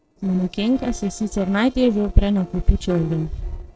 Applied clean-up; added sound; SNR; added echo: neural separator model SepFormer DNS4.